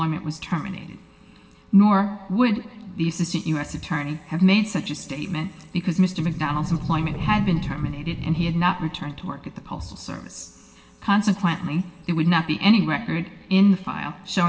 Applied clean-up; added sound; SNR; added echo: none; Sliding door; 8 dB; reverberation time 1.7 s.